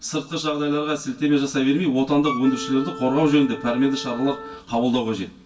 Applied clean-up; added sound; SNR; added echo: none; Wind instrument, woodwind instrument; 13 dB; reverberation time 0.1 s.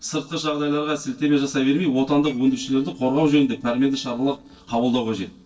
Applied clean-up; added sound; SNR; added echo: neural separator model SepFormer DNS4.